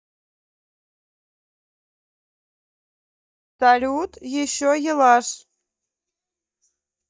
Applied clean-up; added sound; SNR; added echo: neural mask model DeepFilterNet 3.